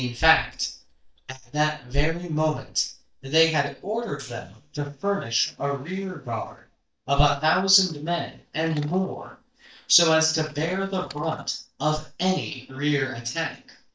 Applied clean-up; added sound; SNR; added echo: neural mask model DeepFilterNet 3.